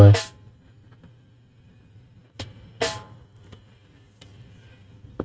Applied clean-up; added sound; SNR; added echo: neural mask model RNNoise.